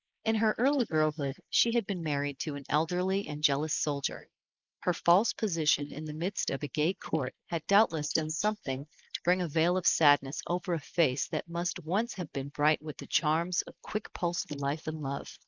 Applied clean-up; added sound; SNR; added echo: neural mask model Resemble Enhance denoiser.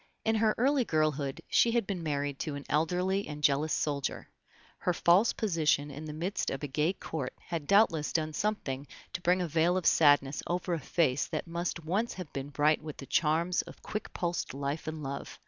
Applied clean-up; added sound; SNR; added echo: none; none; none; none.